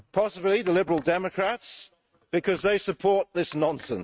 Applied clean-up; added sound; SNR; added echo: neural mask model RNNoise.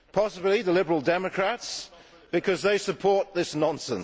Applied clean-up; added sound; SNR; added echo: none; none; none; none.